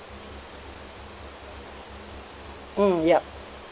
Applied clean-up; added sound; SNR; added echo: none; Bowed string instrument; 17 dB; none.